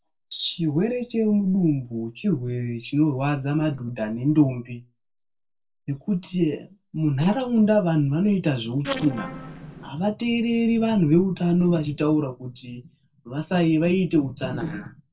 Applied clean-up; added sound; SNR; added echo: neural separator model SepFormer DNS4.